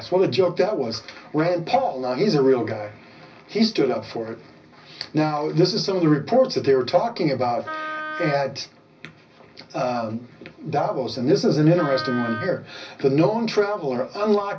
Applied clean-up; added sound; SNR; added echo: none; Wind instrument, woodwind instrument; 10 dB; reverberation time 0.4 s.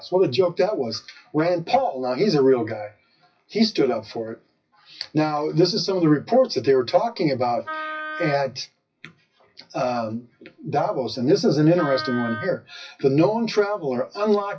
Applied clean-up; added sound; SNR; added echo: classical method WPE with log-MMSE.